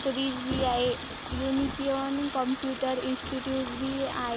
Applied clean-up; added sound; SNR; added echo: none; Thunder / Rain + Water tap, faucet; 5 dB; none.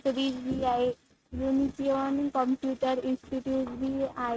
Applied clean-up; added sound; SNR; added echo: neural mask model RNNoise.